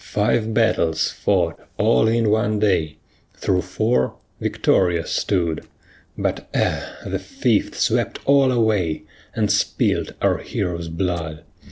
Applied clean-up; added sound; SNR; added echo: neural separator model SepFormer DNS4.